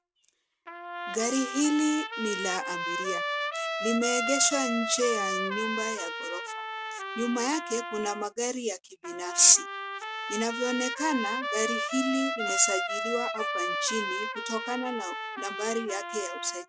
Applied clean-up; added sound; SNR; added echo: none; Trumpet; 4 dB; none.